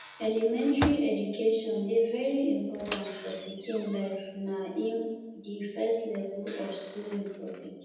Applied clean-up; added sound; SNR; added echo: none; Microwave oven; 11 dB; reverberation time 1.1 s.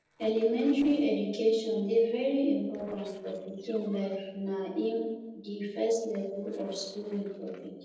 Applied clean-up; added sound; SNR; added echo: neural separator model SepFormer DNS4.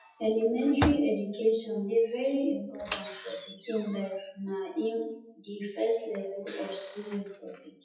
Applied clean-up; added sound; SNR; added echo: classical method WPE with log-MMSE.